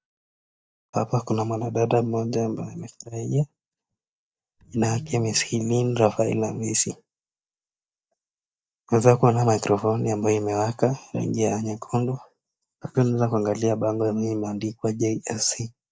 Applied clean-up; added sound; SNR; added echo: neural mask model DeepFilterNet 3.